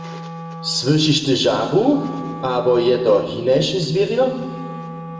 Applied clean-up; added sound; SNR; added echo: none; Wind instrument, woodwind instrument; 14 dB; reverberation time 1.8 s.